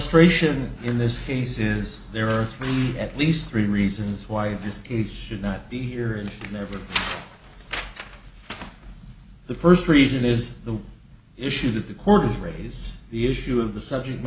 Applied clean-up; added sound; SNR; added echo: none; none; none; none.